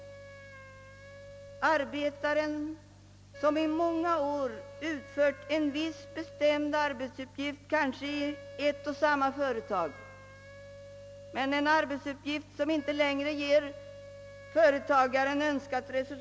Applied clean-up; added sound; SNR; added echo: none; Wind instrument, woodwind instrument; 18 dB; none.